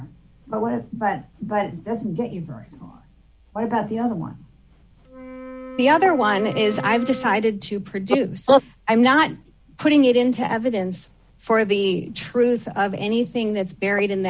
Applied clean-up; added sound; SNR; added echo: none; Wind instrument, woodwind instrument; 13 dB; none.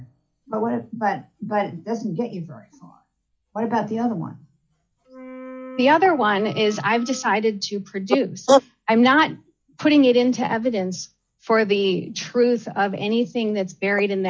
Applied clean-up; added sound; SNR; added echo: classical method log-MMSE.